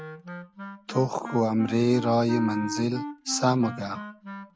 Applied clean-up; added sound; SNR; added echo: none; Wind instrument, woodwind instrument; 11 dB; none.